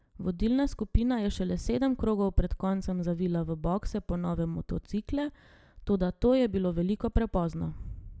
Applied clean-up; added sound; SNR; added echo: none; none; none; none.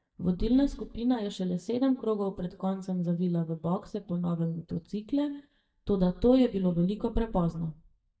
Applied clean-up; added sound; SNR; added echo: neural mask model DeepFilterNet 3.